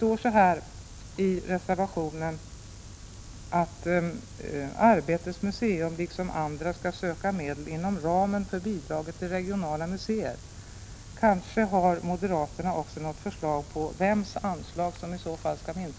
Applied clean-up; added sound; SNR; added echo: none; none; none; none.